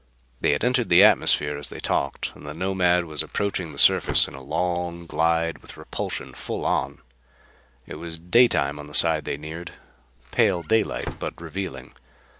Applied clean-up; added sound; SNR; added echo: none; Squeak / Slam / Wood; 13 dB; none.